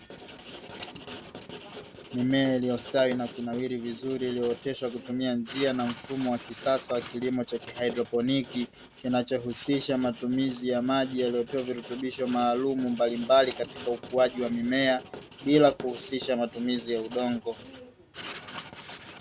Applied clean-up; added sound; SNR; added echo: none; Writing; 16 dB; none.